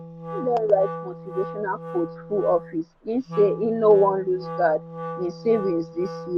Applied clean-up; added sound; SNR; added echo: none; Wind instrument, woodwind instrument; 11 dB; none.